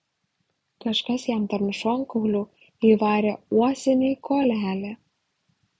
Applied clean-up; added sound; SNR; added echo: none; none; none; none.